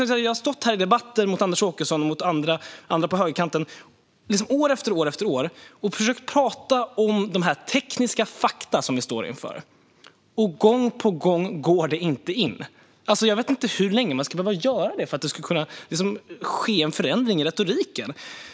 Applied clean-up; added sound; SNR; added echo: none; none; none; none.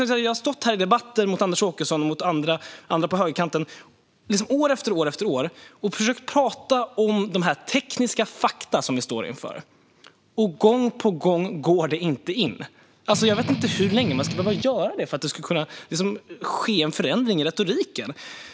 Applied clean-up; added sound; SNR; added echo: none; Strum; 5 dB; none.